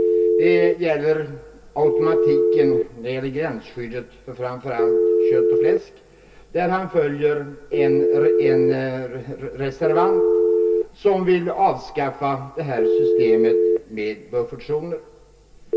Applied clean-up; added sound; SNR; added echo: none; Telephone; -3 dB; reverberation time 0.1 s.